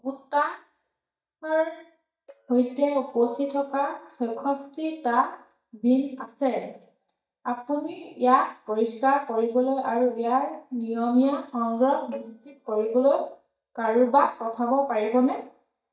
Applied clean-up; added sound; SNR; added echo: neural mask model DeepFilterNet 3.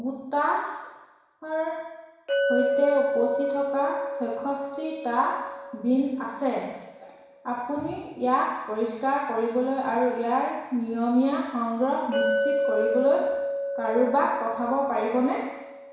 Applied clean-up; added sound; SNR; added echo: none; Chink, clink; 4 dB; reverberation time 1.1 s.